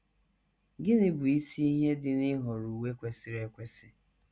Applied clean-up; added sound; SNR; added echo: none; none; none; none.